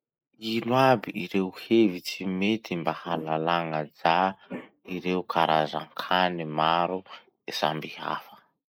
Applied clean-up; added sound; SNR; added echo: neural mask model Resemble Enhance denoiser.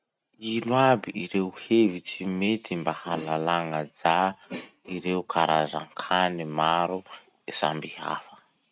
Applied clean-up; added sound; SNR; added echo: none; none; none; none.